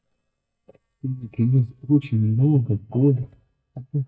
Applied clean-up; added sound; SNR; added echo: neural mask model DeepFilterNet 3.